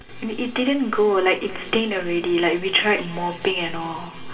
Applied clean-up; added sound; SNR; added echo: none; none; none; reverberation time 2.4 s.